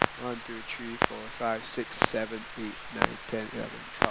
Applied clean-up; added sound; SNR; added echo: none; Clock; -3 dB; none.